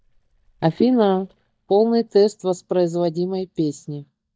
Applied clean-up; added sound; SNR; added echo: neural mask model DeepFilterNet 3.